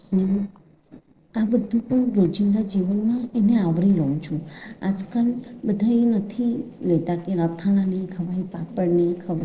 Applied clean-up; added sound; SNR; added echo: neural separator model SepFormer DNS4.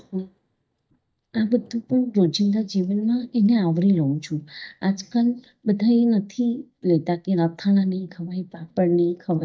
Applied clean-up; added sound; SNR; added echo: neural mask model DeepFilterNet 3.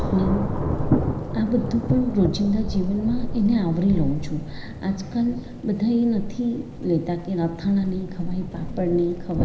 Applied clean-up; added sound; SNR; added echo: none; Thunder / Rain; 4 dB; reverberation time 0.9 s.